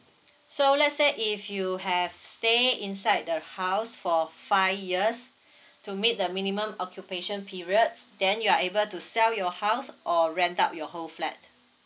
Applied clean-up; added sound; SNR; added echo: none; none; none; none.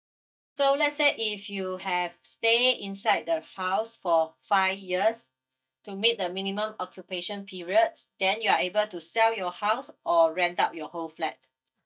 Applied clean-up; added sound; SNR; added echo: neural mask model DeepFilterNet 3.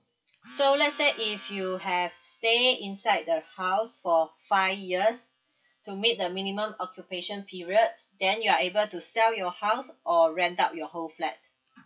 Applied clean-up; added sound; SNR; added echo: classical method WPE with log-MMSE.